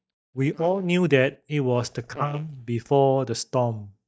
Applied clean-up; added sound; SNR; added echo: neural mask model DeepFilterNet 3.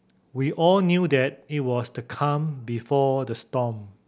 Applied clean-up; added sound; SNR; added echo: none; none; none; none.